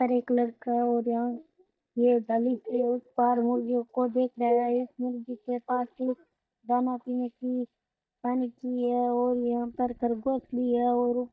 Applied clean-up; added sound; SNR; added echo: neural mask model DeepFilterNet 3.